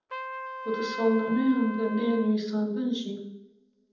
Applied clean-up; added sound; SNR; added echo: none; Trumpet; 11 dB; reverberation time 0.8 s.